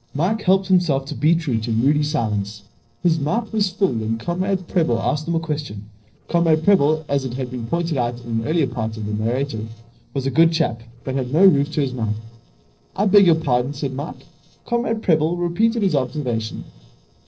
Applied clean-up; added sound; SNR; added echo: neural separator model SepFormer DNS4.